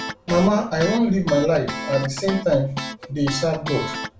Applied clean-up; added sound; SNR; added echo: none; Guitar; 10 dB; reverberation time 0.3 s.